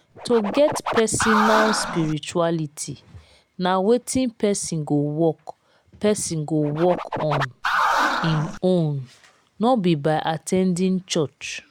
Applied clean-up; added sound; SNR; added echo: none; Scratching (performance technique); 2 dB; none.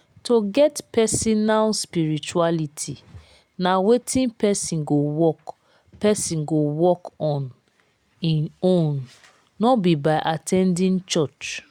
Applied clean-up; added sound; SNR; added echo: none; none; none; none.